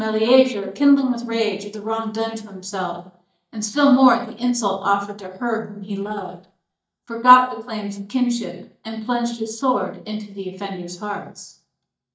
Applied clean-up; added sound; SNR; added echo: neural mask model DeepFilterNet 3.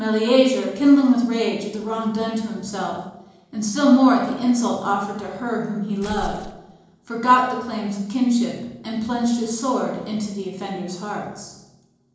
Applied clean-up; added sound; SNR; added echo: neural separator model SepFormer DNS4.